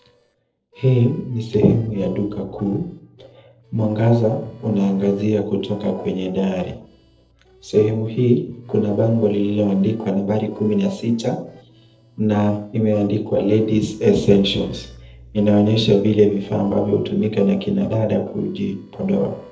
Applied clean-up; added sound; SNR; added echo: neural separator model SepFormer DNS4.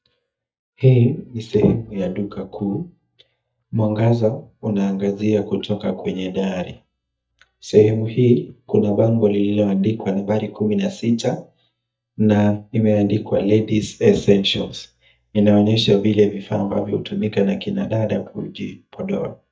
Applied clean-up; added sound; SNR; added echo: neural mask model DeepFilterNet 3.